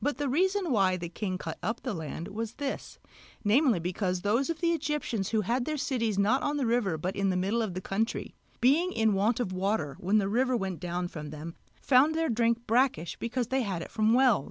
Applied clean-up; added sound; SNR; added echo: none; none; none; none.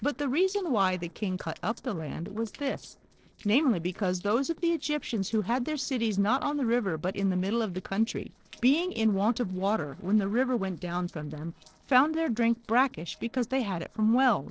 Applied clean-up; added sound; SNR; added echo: neural separator model SepFormer DNS4.